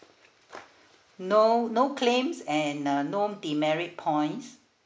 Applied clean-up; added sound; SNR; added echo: none; none; none; none.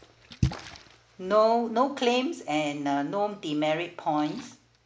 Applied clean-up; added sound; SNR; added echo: none; Splash, splatter; 11 dB; none.